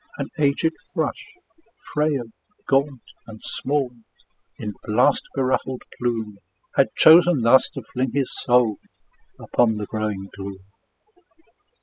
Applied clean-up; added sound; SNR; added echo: classical method spectral subtraction.